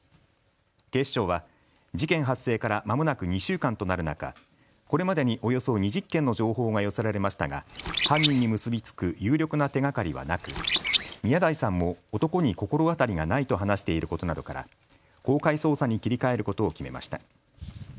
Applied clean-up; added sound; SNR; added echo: none; Bird; 2 dB; none.